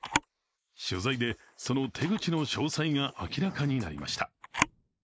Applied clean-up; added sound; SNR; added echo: neural mask model Resemble Enhance denoiser.